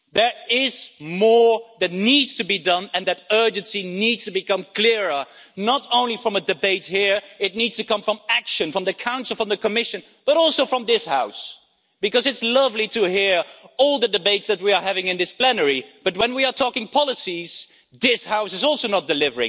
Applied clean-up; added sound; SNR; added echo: none; none; none; none.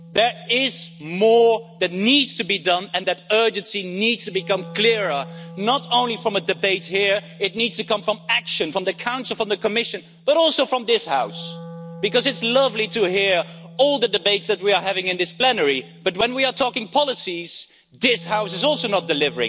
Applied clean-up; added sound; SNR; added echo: none; Wind instrument, woodwind instrument; 19 dB; none.